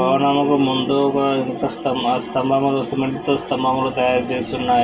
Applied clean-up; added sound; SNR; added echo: none; Piano; 15 dB; reverberation time 0.2 s.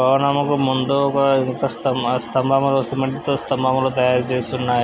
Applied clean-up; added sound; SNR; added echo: none; none; none; none.